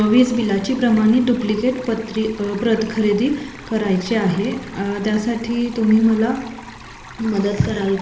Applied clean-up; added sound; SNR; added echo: none; Stream; 19 dB; reverberation time 0.8 s.